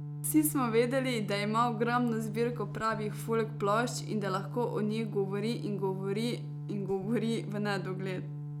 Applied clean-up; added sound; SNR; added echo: none; Organ; 7 dB; none.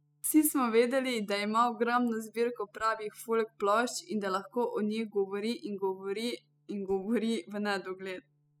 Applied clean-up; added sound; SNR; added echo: classical method spectral subtraction.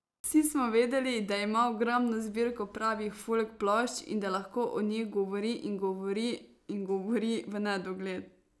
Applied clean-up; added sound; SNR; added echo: none; none; none; none.